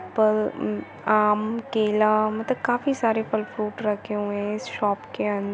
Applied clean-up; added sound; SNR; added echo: none; none; none; none.